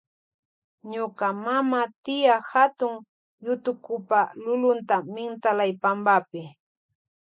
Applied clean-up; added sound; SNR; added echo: none; none; none; none.